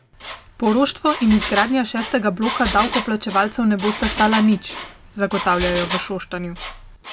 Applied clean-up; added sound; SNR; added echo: none; Engine; 8 dB; none.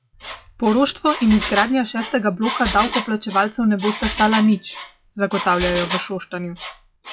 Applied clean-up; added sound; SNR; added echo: classical method log-MMSE.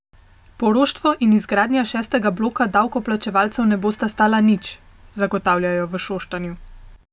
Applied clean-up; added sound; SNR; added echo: none; none; none; none.